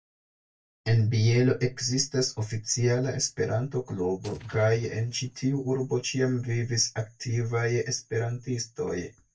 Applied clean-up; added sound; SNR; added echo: neural mask model DeepFilterNet 3.